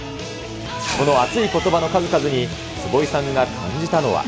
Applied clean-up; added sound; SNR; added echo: none; none; none; none.